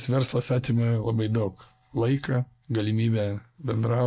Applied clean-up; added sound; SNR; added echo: neural mask model DeepFilterNet 3.